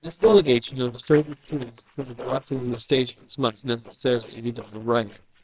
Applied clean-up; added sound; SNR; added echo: neural separator model SepFormer WHAMR!.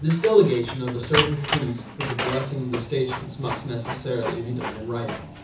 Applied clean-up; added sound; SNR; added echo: none; Printer; 7 dB; reverberation time 0.6 s.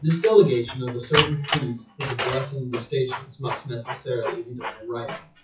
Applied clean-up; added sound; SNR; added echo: classical method WPE with log-MMSE.